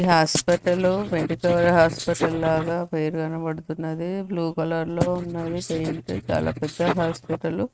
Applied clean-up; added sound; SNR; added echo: neural mask model RNNoise.